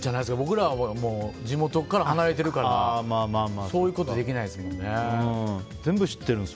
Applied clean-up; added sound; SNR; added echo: none; none; none; none.